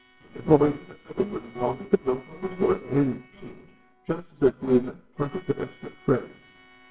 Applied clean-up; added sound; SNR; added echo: neural separator model SepFormer WHAMR!.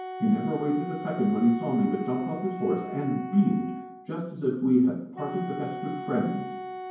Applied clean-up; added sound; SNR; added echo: none; Wind instrument, woodwind instrument; 11 dB; reverberation time 0.9 s.